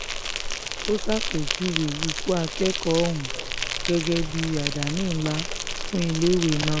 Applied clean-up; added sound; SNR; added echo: none; Insect; 2 dB; none.